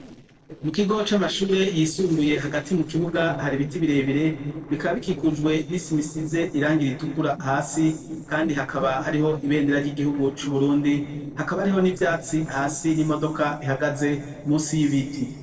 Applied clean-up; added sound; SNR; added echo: neural separator model SepFormer DNS4.